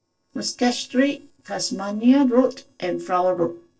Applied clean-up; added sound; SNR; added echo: neural separator model SepFormer DNS4.